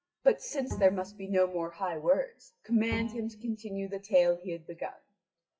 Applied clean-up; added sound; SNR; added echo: classical method WPE with log-MMSE.